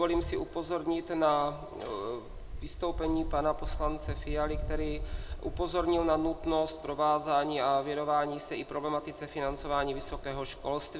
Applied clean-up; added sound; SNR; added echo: none; Wind; 8 dB; reverberation time 0.5 s.